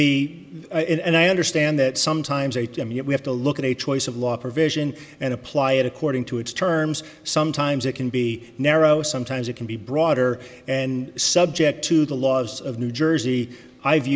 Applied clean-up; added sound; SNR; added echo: none; none; none; none.